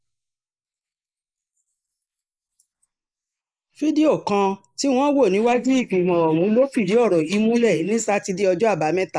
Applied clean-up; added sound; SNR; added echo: neural mask model Resemble Enhance denoiser.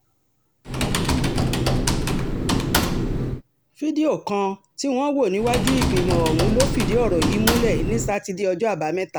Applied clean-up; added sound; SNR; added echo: none; Computer keyboard; 0 dB; none.